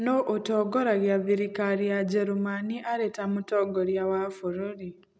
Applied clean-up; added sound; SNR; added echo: none; none; none; none.